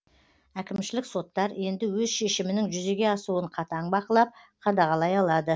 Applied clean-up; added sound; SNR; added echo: none; none; none; none.